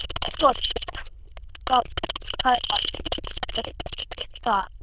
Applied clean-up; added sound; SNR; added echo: neural diffusion model UNIVERSE++.